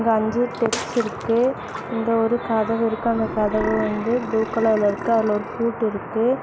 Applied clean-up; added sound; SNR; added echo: none; Burping, eructation + Bathtub (filling or washing) / Water / Splash, splatter; 12 dB; none.